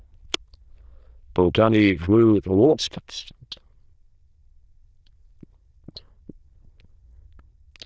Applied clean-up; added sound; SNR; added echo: neural diffusion model UNIVERSE++.